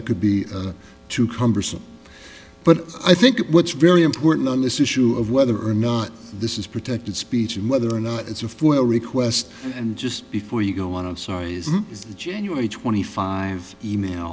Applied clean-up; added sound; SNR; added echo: none; none; none; none.